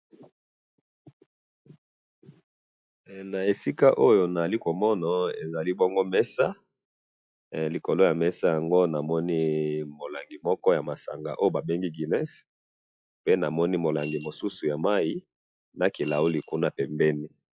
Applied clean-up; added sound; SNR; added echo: classical method log-MMSE.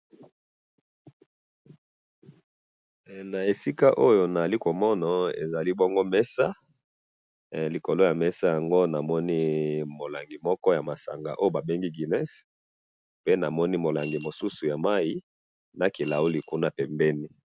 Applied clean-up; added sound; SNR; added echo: none; Coin (dropping) / Glass; 20 dB; none.